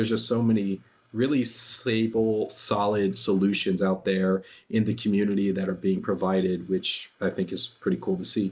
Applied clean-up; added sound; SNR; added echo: neural mask model Resemble Enhance denoiser.